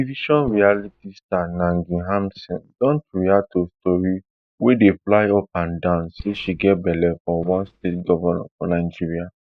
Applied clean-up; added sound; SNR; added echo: neural mask model DeepFilterNet 3.